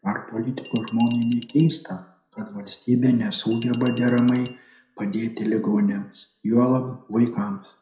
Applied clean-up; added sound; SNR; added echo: none; Glass; 15 dB; reverberation time 0.5 s.